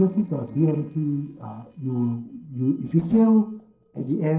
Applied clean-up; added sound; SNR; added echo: neural separator model SepFormer DNS4.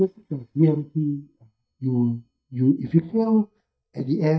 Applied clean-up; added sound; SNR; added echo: neural mask model DeepFilterNet 3.